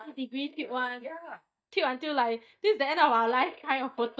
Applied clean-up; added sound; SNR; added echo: neural mask model DeepFilterNet 3.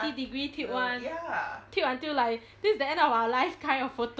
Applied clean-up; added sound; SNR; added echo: none; none; none; none.